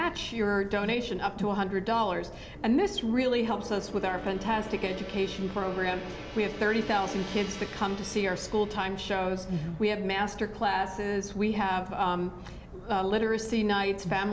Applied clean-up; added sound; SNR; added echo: none; Gong; 17 dB; none.